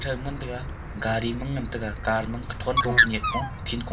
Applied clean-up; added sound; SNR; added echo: none; Bird; -2 dB; reverberation time 0.2 s.